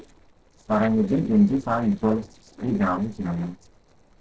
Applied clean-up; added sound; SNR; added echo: neural separator model SepFormer DNS4.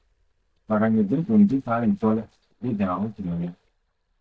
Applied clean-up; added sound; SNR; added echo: neural mask model DeepFilterNet 3.